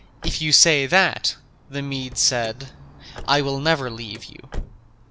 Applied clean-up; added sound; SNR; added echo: none; Car; 13 dB; none.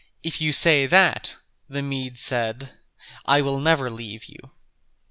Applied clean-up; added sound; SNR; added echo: none; none; none; none.